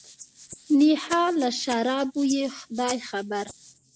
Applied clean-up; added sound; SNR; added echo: neural mask model Resemble Enhance denoiser.